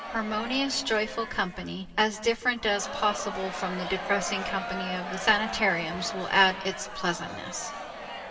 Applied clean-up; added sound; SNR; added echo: none; Crowd; 8 dB; reverberation time 2.9 s.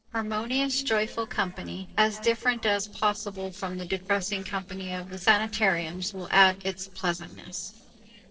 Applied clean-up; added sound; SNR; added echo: neural separator model SepFormer DNS4.